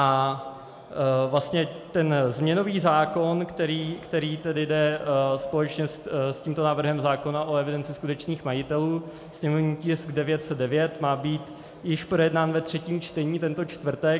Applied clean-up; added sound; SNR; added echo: none; none; none; none.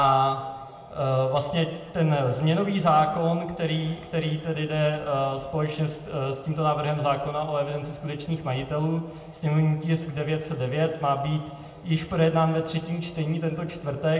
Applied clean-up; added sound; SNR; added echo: none; none; none; reverberation time 0.8 s.